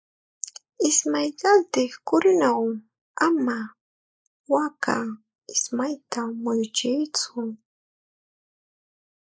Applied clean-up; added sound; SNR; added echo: neural mask model Resemble Enhance denoiser.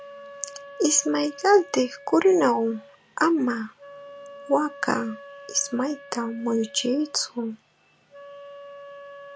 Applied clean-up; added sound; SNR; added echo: none; Wind instrument, woodwind instrument; 19 dB; none.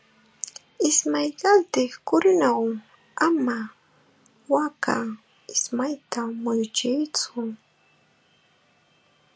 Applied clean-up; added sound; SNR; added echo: none; none; none; none.